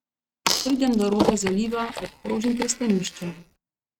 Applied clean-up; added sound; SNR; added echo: neural mask model RNNoise.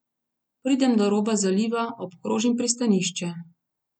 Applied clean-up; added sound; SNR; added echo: none; none; none; none.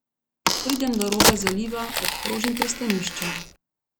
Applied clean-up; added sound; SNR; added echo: none; Crack; -3 dB; none.